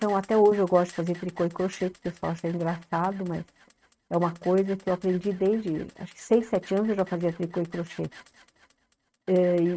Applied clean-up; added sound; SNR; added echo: neural mask model RNNoise.